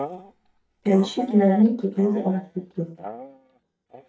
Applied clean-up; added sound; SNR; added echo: neural mask model DeepFilterNet 3.